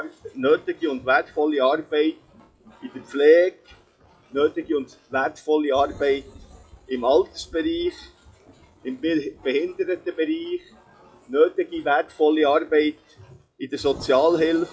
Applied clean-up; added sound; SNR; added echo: classical method WPE with log-MMSE.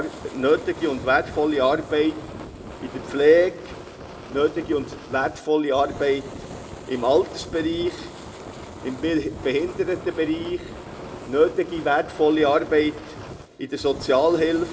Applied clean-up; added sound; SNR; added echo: none; Fire; 14 dB; reverberation time 1.0 s.